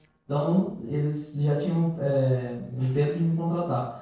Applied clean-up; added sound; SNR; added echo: neural separator model SepFormer DNS4.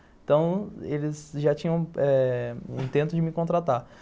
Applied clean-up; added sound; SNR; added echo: none; none; none; none.